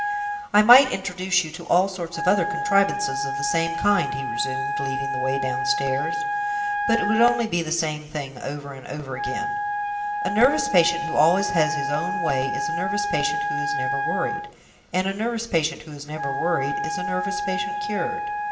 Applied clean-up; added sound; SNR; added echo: none; Wind instrument, woodwind instrument; 3 dB; reverberation time 0.9 s.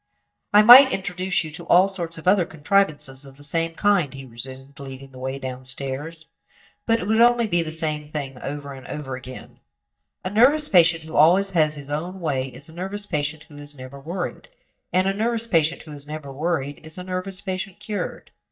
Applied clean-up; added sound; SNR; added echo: neural mask model DeepFilterNet 3.